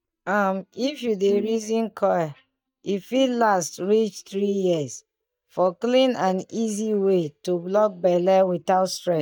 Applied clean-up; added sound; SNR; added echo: neural mask model DeepFilterNet 3.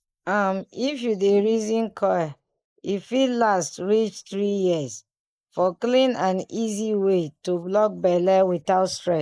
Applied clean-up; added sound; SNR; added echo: neural mask model Resemble Enhance denoiser.